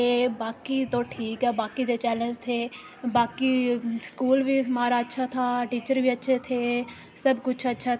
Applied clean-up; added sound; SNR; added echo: none; none; none; none.